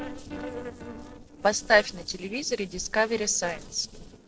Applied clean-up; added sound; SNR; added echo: neural separator model SepFormer DNS4.